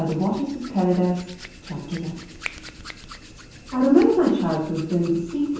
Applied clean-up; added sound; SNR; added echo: none; Hands; 17 dB; reverberation time 0.9 s.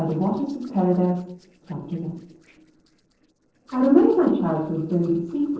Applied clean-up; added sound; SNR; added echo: neural separator model SepFormer DNS4.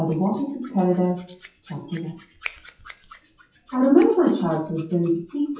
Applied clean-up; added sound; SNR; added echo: classical method WPE with log-MMSE.